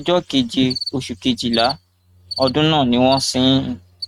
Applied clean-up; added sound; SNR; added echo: neural mask model RNNoise.